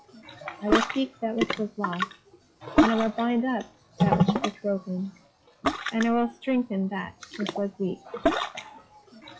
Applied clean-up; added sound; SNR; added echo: classical method log-MMSE.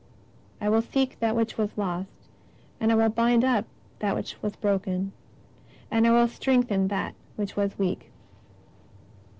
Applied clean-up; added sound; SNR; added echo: none; none; none; none.